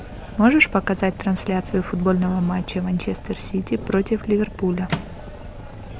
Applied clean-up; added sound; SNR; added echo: none; Microwave oven + Boat, Water vehicle; 12 dB; none.